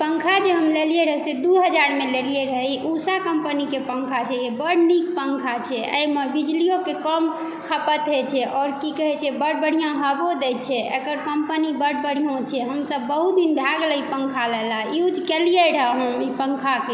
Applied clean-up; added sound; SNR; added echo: none; none; none; none.